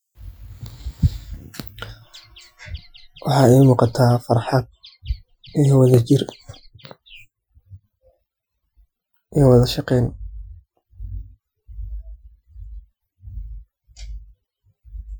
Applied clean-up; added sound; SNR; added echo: classical method Wiener filter.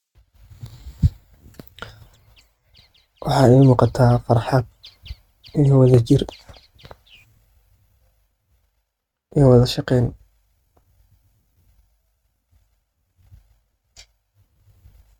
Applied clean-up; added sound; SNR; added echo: neural mask model RNNoise.